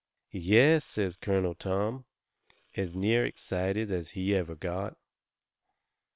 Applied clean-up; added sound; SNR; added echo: neural separator model SepFormer WHAM!.